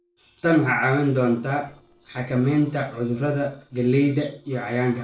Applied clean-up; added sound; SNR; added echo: neural separator model SepFormer DNS4.